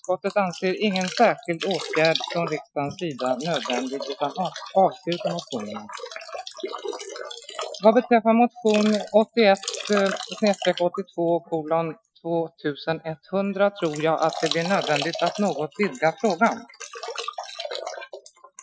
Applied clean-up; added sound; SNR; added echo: classical method Wiener filter.